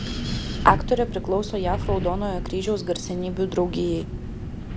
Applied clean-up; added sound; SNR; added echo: none; Wind; 4 dB; none.